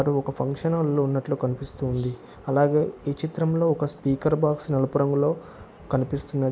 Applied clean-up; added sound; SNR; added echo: none; none; none; none.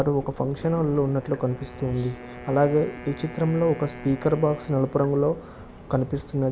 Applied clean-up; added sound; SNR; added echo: none; Drip / Water tap, faucet + Wind instrument, woodwind instrument; 17 dB; none.